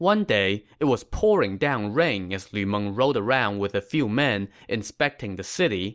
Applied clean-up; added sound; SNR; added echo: none; none; none; none.